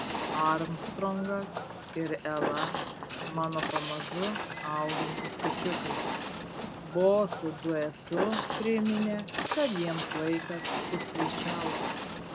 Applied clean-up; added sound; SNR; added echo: none; Walk, footsteps; 1 dB; none.